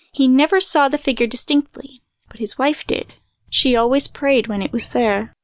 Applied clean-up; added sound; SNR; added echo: none; none; none; none.